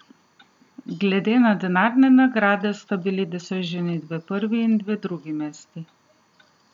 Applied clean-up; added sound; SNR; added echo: none; none; none; none.